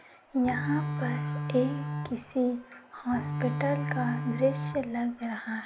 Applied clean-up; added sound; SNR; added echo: none; Bowed string instrument; 3 dB; none.